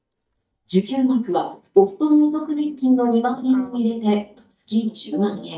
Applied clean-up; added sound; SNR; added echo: neural mask model DeepFilterNet 3.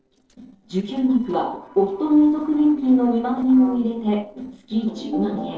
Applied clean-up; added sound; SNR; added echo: neural separator model SepFormer DNS4.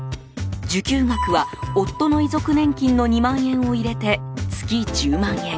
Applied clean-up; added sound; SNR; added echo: none; none; none; none.